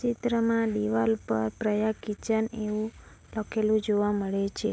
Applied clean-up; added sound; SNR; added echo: none; none; none; none.